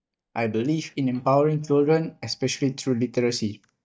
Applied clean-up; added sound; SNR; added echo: neural mask model DeepFilterNet 3.